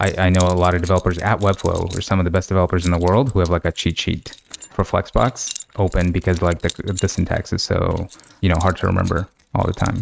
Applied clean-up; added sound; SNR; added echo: neural mask model RNNoise.